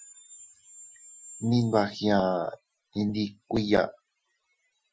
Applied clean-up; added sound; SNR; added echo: classical method Wiener filter.